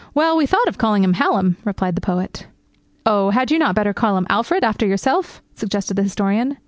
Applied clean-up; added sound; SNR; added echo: none; none; none; none.